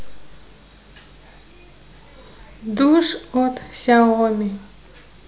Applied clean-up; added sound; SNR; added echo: none; none; none; none.